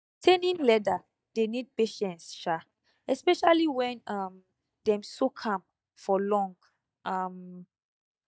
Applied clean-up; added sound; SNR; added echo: neural mask model DeepFilterNet 3.